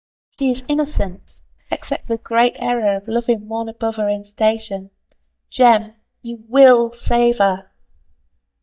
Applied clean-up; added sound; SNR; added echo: neural mask model DeepFilterNet 3.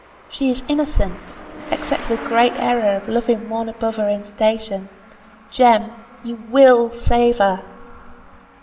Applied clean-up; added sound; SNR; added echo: none; Truck; 19 dB; reverberation time 1.3 s.